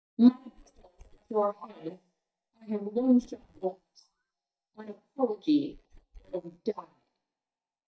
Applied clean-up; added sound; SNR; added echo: neural mask model DeepFilterNet 3.